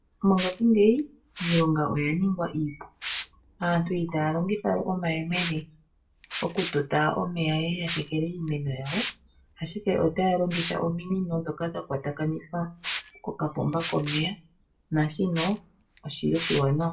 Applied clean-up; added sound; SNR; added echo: none; Liquid; 9 dB; reverberation time 0.2 s.